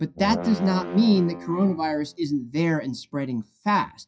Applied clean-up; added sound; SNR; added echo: classical method WPE with log-MMSE.